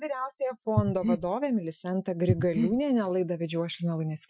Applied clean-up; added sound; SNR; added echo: classical method Wiener filter.